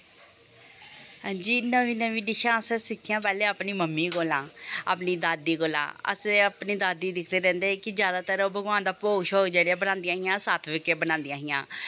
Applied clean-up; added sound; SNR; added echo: none; none; none; none.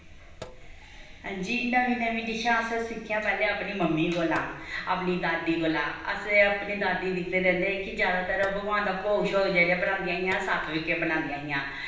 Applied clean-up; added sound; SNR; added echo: none; Sink (filling or washing); 18 dB; reverberation time 0.9 s.